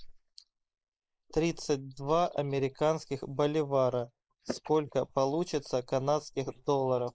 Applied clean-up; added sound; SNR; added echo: neural mask model Resemble Enhance denoiser.